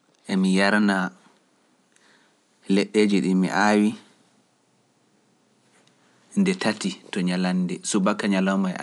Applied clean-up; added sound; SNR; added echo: none; none; none; none.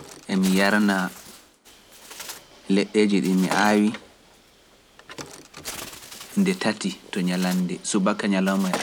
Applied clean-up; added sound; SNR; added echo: none; Bird; 14 dB; none.